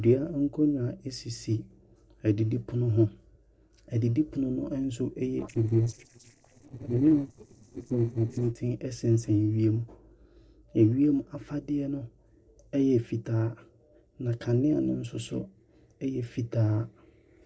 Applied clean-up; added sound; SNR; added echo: neural separator model SepFormer DNS4.